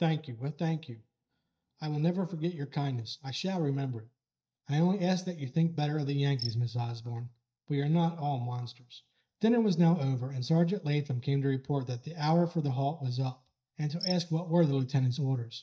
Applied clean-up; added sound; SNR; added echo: neural mask model DeepFilterNet 3.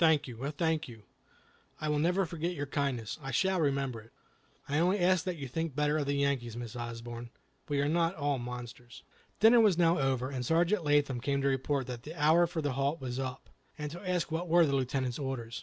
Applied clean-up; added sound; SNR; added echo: none; none; none; none.